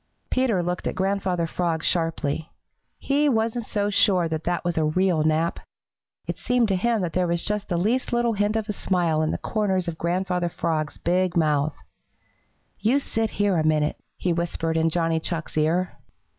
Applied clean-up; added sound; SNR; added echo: none; none; none; none.